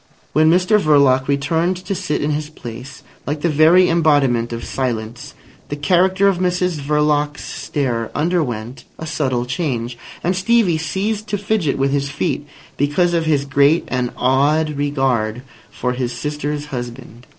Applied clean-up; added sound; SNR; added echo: neural separator model SepFormer DNS4.